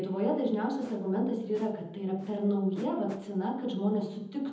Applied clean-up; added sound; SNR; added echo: none; Whoosh, swoosh, swish; 19 dB; reverberation time 1.0 s.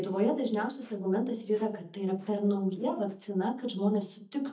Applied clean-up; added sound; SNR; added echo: neural mask model DeepFilterNet 3.